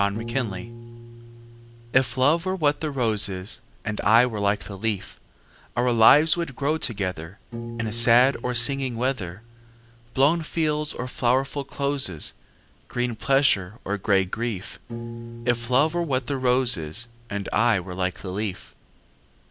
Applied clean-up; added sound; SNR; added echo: none; Piano; 16 dB; none.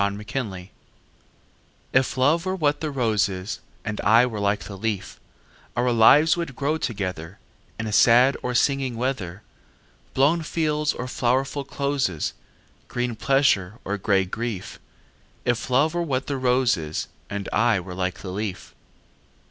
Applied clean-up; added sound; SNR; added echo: none; none; none; none.